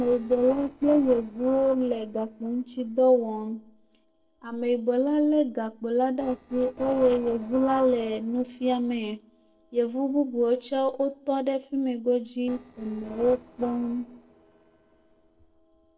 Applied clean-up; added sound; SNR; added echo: neural separator model SepFormer DNS4.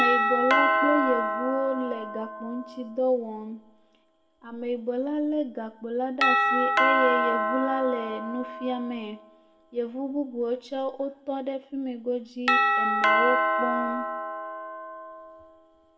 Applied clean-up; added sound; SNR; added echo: none; Doorbell; -2 dB; reverberation time 0.6 s.